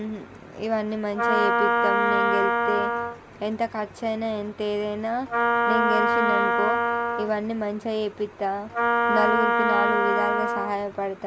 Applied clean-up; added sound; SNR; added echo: none; Wind instrument, woodwind instrument; -4 dB; none.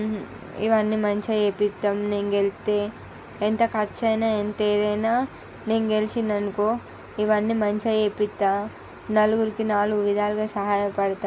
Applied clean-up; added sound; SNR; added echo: none; none; none; none.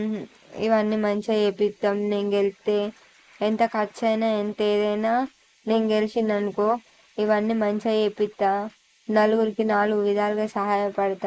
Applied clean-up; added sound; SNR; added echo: neural mask model Resemble Enhance denoiser.